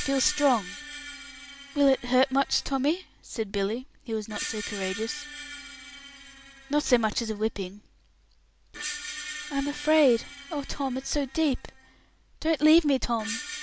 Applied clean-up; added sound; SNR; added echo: none; Screech; 13 dB; none.